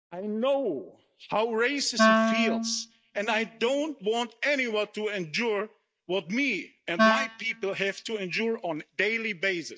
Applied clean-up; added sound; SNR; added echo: neural mask model DeepFilterNet 3.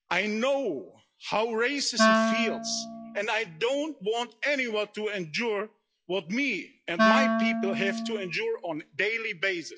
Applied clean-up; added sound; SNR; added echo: classical method log-MMSE.